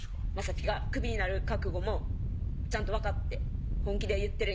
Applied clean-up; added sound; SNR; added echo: none; Wind; -4 dB; none.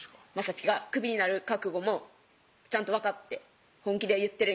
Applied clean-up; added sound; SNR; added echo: none; none; none; none.